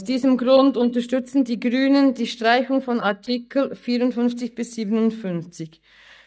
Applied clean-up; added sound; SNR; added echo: neural mask model DeepFilterNet 3.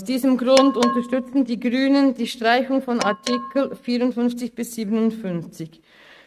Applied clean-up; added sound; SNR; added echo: neural mask model RNNoise.